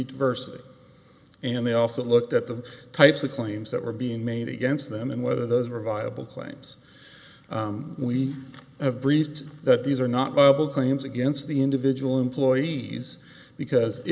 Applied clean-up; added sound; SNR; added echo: none; none; none; none.